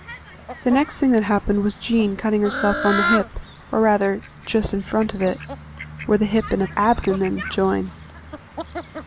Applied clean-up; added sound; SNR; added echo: none; Fowl; 9 dB; none.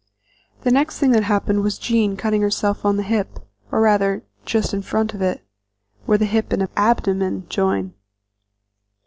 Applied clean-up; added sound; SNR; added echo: none; none; none; none.